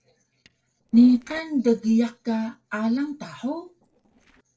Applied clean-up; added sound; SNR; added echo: neural separator model SepFormer DNS4.